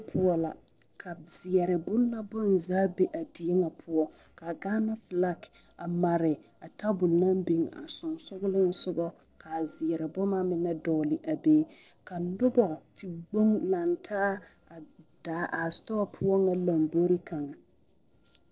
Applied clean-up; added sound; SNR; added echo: neural separator model SepFormer DNS4.